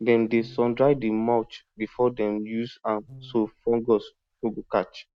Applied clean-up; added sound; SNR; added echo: neural mask model RNNoise.